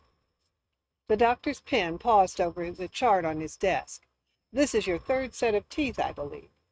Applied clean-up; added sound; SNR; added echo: neural mask model RNNoise.